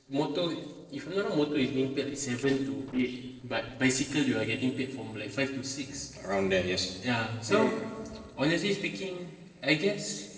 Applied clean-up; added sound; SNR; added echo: neural separator model SepFormer DNS4.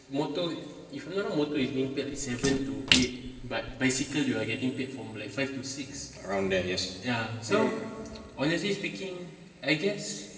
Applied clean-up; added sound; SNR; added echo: none; Splash, splatter; 4 dB; reverberation time 2.4 s.